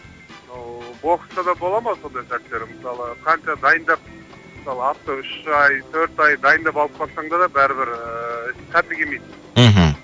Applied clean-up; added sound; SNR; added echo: none; none; none; none.